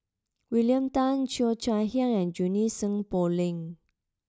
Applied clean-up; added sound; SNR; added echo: none; none; none; none.